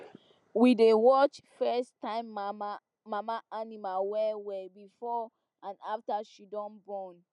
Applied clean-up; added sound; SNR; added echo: none; none; none; none.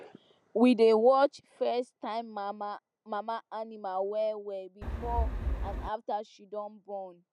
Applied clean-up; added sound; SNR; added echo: none; Wind; 2 dB; none.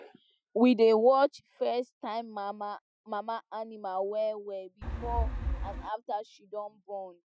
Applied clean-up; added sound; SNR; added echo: classical method Wiener filter.